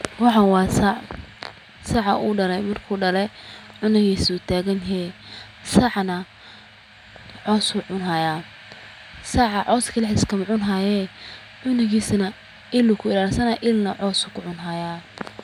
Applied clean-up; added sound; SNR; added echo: none; none; none; none.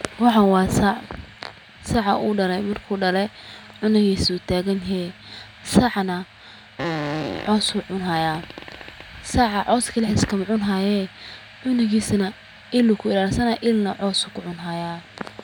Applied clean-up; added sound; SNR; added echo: none; Fart; 10 dB; none.